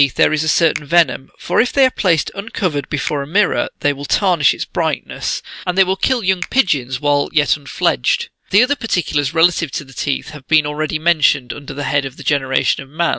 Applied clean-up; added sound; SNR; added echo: none; Finger snapping; 20 dB; none.